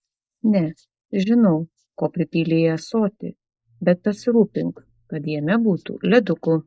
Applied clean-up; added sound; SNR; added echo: neural mask model Resemble Enhance denoiser.